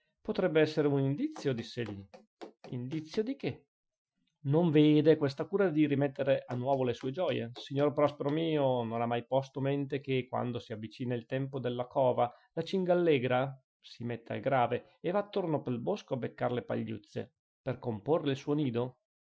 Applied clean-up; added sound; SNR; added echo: classical method Wiener filter.